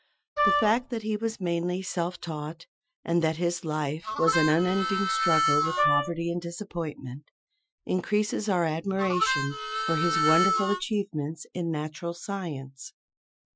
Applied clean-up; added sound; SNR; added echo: classical method Wiener filter.